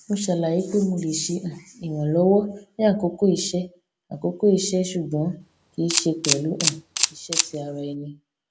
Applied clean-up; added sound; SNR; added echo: none; Camera; 2 dB; none.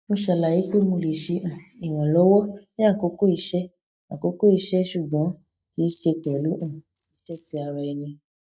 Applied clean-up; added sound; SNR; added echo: neural mask model DeepFilterNet 3.